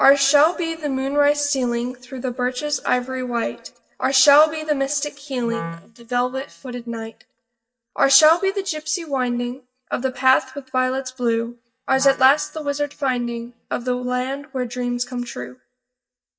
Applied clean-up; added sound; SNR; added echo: neural mask model DeepFilterNet 3.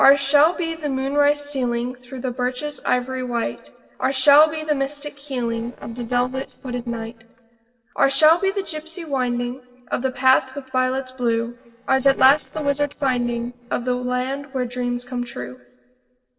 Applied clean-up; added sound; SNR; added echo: neural separator model SepFormer DNS4.